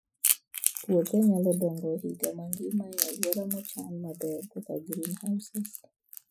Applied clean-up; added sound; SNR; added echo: classical method Wiener filter.